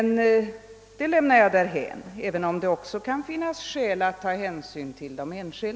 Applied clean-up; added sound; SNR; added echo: none; none; none; none.